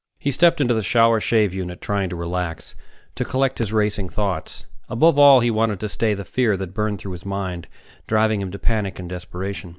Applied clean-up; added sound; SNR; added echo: none; none; none; none.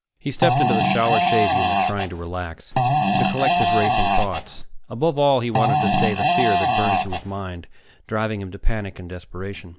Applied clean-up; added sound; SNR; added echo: none; Fart; -4 dB; none.